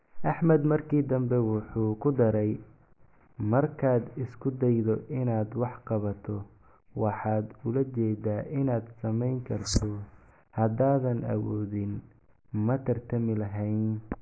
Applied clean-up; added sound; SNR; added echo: neural mask model Resemble Enhance denoiser.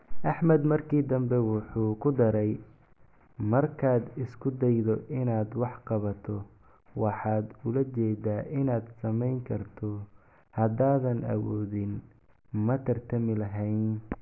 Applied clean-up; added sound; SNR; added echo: none; none; none; none.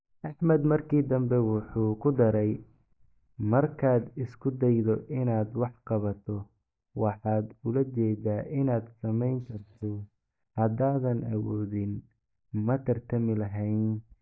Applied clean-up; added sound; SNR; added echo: neural mask model DeepFilterNet 3.